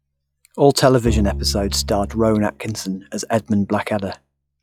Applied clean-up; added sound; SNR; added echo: classical method log-MMSE.